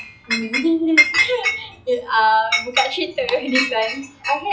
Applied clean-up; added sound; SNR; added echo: classical method log-MMSE.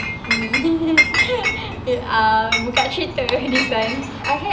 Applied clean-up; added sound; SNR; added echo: none; Chink, clink; 3 dB; none.